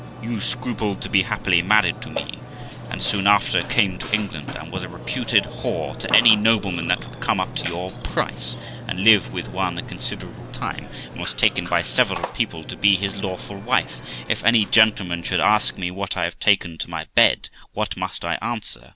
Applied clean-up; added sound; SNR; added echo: none; Burping, eructation; 12 dB; none.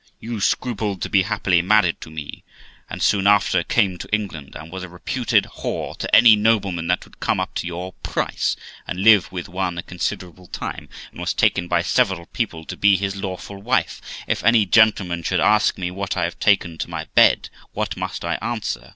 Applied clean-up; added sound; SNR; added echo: none; none; none; none.